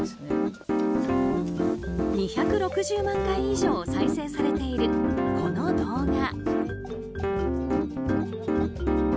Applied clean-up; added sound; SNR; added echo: none; Piano; -3 dB; none.